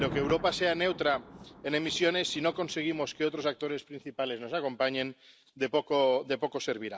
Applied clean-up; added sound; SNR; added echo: none; Thunder; 15 dB; none.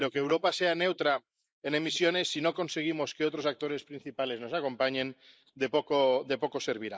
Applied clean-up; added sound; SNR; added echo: neural mask model Resemble Enhance denoiser.